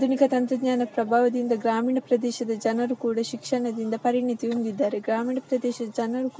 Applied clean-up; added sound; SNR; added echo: none; none; none; none.